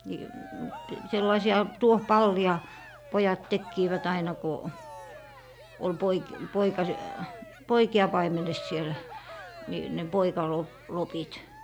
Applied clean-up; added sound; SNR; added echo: none; Cheering; 16 dB; none.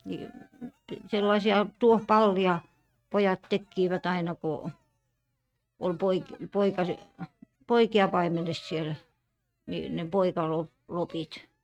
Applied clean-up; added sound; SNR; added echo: neural mask model RNNoise.